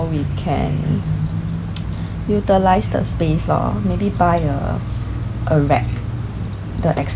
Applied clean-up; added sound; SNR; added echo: none; none; none; none.